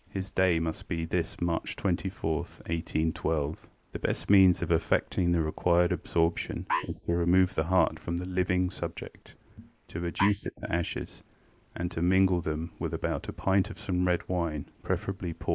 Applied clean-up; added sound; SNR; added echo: neural mask model Resemble Enhance denoiser.